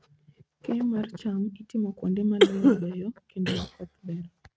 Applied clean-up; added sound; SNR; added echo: neural mask model RNNoise.